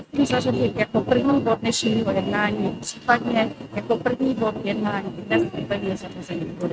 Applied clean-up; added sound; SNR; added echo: neural mask model RNNoise.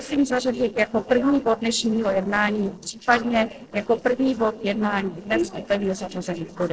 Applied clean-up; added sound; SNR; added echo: neural separator model SepFormer DNS4.